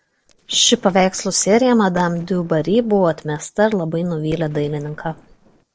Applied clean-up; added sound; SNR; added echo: neural separator model SepFormer DNS4.